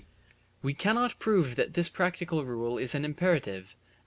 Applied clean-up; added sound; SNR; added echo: none; none; none; none.